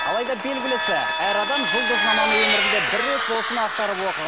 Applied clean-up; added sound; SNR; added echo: none; Vehicle; -3 dB; none.